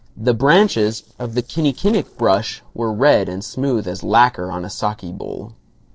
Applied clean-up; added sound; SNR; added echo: neural separator model SepFormer DNS4.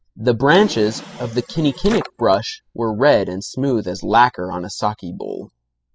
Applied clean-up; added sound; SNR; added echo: classical method spectral subtraction.